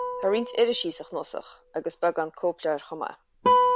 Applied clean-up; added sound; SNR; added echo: none; Guitar; 0 dB; none.